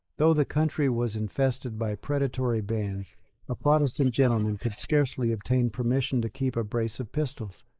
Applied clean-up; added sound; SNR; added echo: neural mask model Resemble Enhance denoiser.